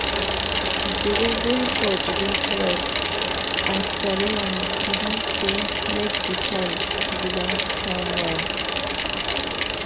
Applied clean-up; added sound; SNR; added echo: none; Bicycle; -5 dB; none.